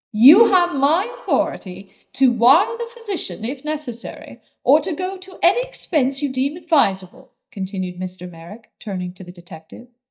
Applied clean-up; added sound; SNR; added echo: neural mask model DeepFilterNet 3.